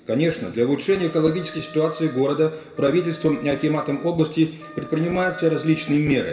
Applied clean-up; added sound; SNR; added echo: none; Wind instrument, woodwind instrument; 19 dB; reverberation time 0.7 s.